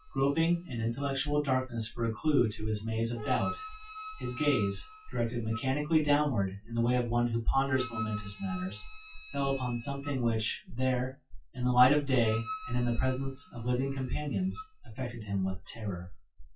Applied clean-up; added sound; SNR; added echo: classical method WPE with log-MMSE.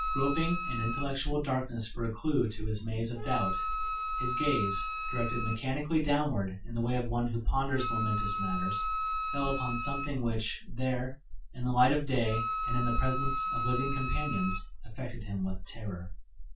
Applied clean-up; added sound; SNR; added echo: none; Wind instrument, woodwind instrument; 6 dB; reverberation time 0.2 s.